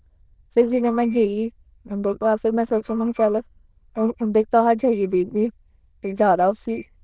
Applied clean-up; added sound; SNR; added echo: neural diffusion model UNIVERSE++.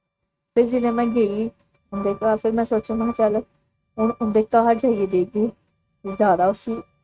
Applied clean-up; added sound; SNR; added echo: neural mask model RNNoise.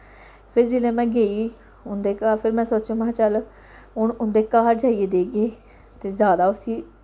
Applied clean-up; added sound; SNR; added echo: none; none; none; none.